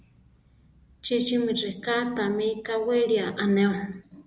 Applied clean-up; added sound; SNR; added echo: none; none; none; none.